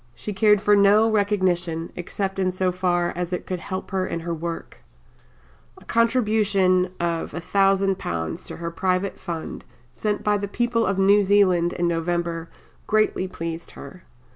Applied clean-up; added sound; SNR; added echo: none; none; none; none.